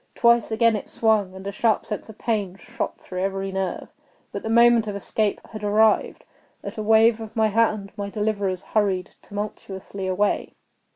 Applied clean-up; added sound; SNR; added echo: none; none; none; none.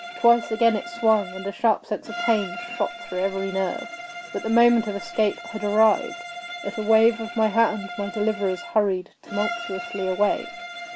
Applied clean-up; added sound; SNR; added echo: none; Bowed string instrument; 12 dB; none.